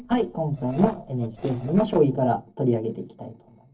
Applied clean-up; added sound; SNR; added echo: neural separator model SepFormer DNS4.